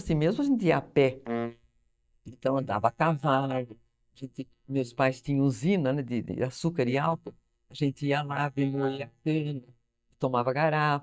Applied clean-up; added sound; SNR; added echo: neural mask model DeepFilterNet 3.